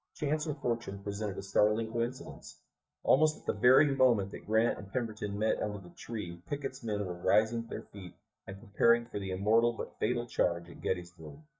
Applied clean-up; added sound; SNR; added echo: neural mask model DeepFilterNet 3.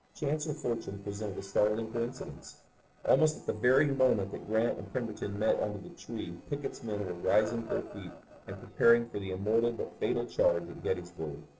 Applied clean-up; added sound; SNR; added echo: neural separator model SepFormer DNS4.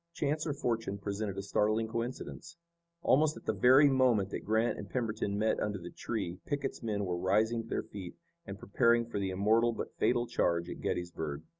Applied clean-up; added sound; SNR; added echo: none; none; none; none.